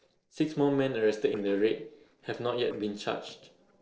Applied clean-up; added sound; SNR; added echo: neural separator model SepFormer DNS4.